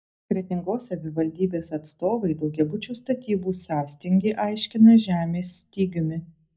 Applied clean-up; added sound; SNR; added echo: none; none; none; reverberation time 0.5 s.